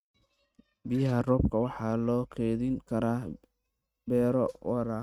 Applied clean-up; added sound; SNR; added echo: neural mask model RNNoise.